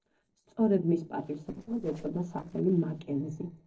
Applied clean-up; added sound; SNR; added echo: neural separator model SepFormer DNS4.